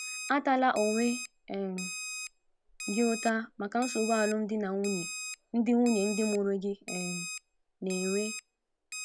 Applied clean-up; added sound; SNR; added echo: none; Alarm; 10 dB; none.